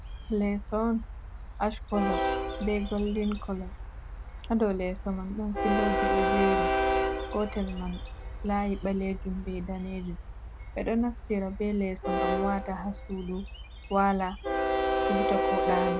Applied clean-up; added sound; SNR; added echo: none; Train; 0 dB; none.